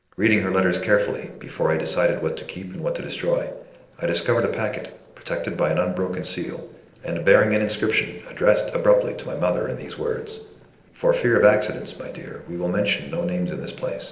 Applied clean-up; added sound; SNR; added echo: neural separator model SepFormer DNS4.